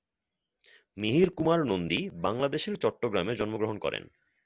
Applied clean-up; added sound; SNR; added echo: none; none; none; none.